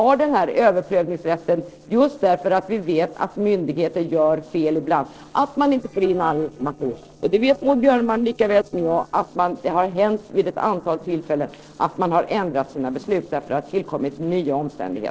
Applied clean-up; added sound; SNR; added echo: neural separator model SepFormer DNS4.